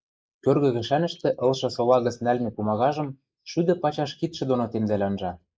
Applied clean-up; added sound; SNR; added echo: neural mask model Resemble Enhance denoiser.